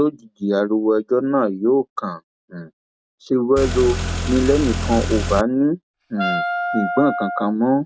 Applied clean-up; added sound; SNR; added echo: none; Wind instrument, woodwind instrument + Car; 3 dB; none.